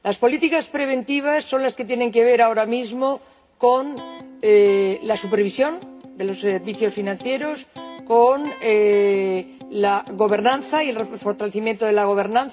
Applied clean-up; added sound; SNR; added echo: none; Electric guitar; 19 dB; reverberation time 0.3 s.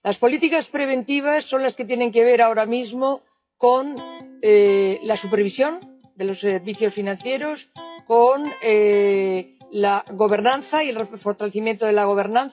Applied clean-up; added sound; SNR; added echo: classical method WPE with log-MMSE.